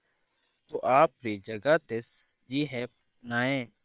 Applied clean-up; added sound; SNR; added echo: neural separator model SepFormer WHAM!.